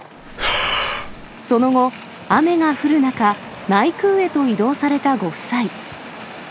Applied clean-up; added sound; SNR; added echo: none; Breathing; 3 dB; none.